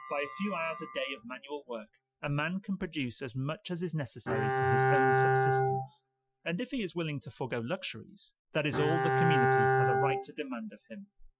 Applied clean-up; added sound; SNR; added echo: classical method Wiener filter.